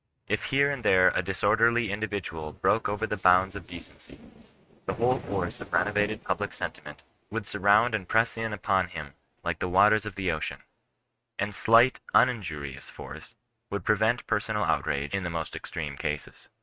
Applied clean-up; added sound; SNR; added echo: neural mask model RNNoise.